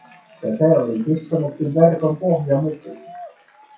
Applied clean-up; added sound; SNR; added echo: classical method WPE with log-MMSE.